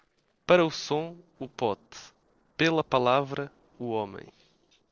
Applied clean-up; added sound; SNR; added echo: neural separator model SepFormer DNS4.